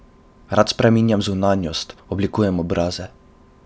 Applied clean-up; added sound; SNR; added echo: none; none; none; none.